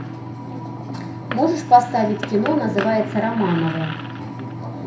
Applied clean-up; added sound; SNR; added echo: none; Fireworks; 14 dB; reverberation time 0.5 s.